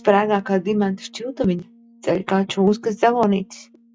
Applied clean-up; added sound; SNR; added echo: classical method log-MMSE.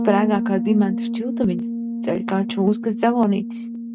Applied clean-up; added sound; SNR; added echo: neural mask model RNNoise.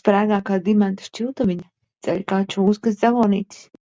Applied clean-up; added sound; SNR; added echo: none; none; none; none.